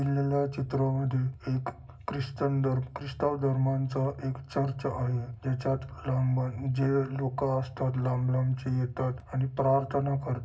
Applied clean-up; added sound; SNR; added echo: none; none; none; reverberation time 0.4 s.